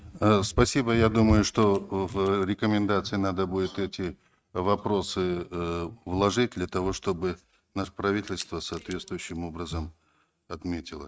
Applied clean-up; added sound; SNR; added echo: neural mask model RNNoise.